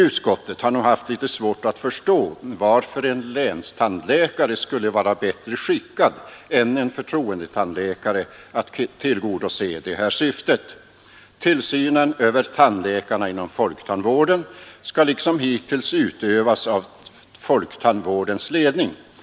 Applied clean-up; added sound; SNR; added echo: none; none; none; none.